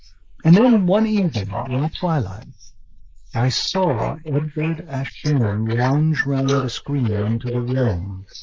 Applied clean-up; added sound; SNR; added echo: neural mask model Resemble Enhance denoiser.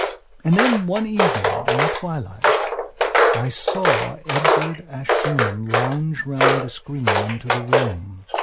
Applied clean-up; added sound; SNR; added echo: none; Walk, footsteps; -4 dB; none.